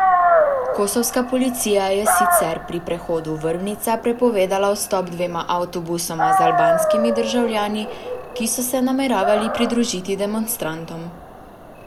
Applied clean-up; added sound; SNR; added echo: none; Dog; 1 dB; none.